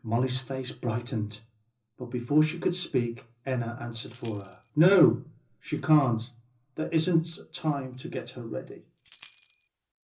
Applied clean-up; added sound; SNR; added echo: none; Chime; 4 dB; reverberation time 0.4 s.